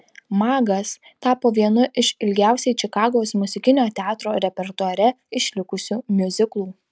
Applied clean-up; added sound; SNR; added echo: none; none; none; none.